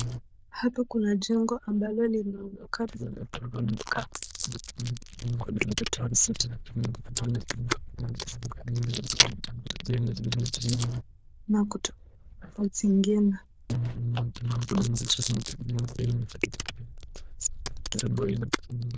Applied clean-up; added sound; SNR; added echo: neural diffusion model UNIVERSE++.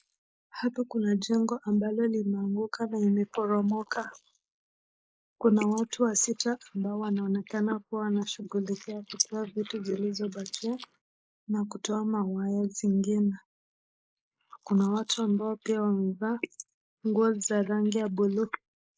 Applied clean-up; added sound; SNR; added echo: neural mask model Resemble Enhance denoiser.